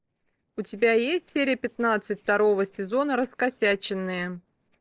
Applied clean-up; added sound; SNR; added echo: neural separator model SepFormer DNS4.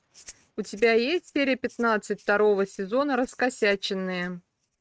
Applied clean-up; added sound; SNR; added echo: neural mask model RNNoise.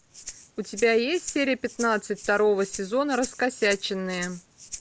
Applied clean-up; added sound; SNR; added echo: none; Rattle (instrument); 16 dB; none.